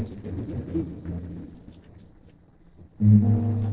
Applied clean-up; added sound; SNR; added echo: neural separator model SepFormer DNS4.